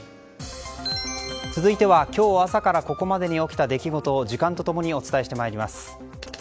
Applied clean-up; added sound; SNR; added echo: none; none; none; none.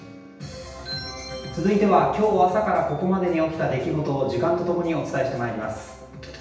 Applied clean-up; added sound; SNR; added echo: none; none; none; reverberation time 0.9 s.